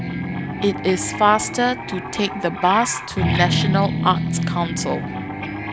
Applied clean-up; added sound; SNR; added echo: none; Guitar; 2 dB; none.